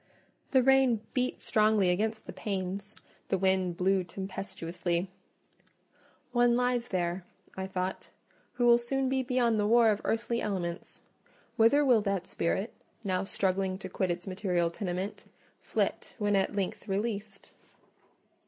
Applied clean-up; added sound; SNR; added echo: none; none; none; none.